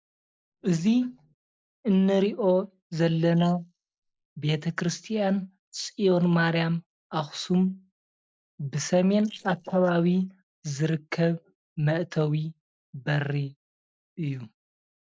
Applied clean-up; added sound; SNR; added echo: neural mask model Resemble Enhance denoiser.